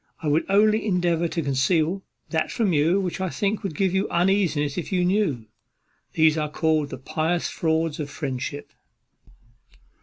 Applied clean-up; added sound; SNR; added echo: none; none; none; none.